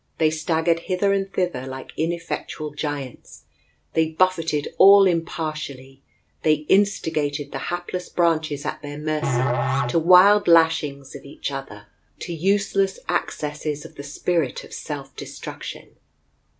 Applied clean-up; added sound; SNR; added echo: none; Musical instrument; 4 dB; none.